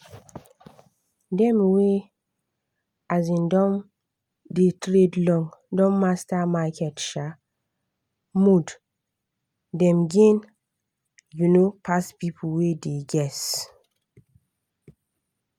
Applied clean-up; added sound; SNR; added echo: none; none; none; none.